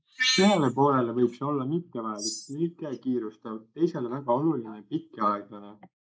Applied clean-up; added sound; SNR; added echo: neural mask model Resemble Enhance denoiser.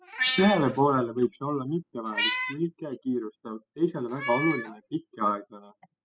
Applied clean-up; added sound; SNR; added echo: classical method spectral subtraction.